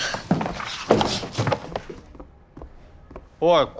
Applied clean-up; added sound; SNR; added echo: none; none; none; none.